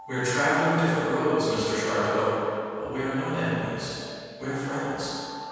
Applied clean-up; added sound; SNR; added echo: none; Alarm; 18 dB; reverberation time 2.1 s.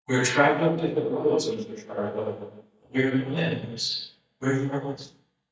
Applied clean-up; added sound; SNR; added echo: neural mask model DeepFilterNet 3.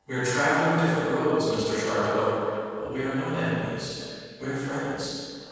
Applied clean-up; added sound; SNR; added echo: neural separator model SepFormer DNS4.